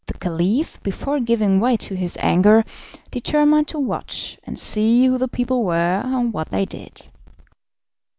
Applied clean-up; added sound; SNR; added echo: none; none; none; none.